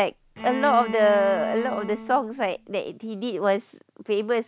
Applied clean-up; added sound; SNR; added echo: none; Bowed string instrument; 10 dB; none.